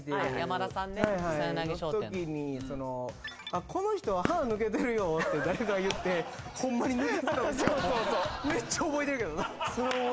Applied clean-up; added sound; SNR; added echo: none; Fireworks; 11 dB; none.